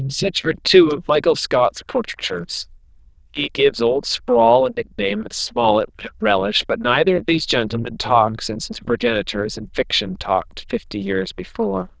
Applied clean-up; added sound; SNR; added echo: neural diffusion model UNIVERSE++.